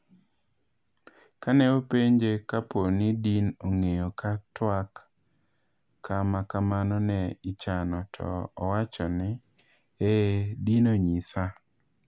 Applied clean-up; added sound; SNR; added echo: none; none; none; none.